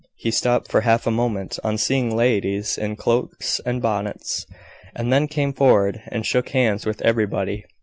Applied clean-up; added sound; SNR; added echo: none; none; none; none.